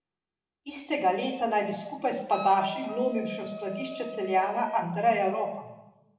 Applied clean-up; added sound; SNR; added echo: none; Wind instrument, woodwind instrument; 12 dB; reverberation time 0.9 s.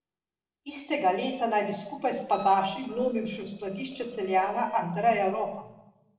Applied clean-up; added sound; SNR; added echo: neural separator model SepFormer DNS4.